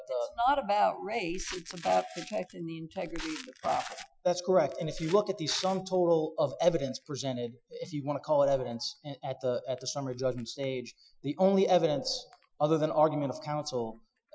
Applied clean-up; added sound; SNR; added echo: classical method Wiener filter.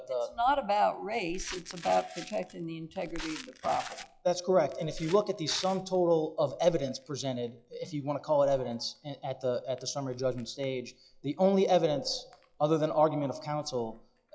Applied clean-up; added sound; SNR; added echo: classical method log-MMSE.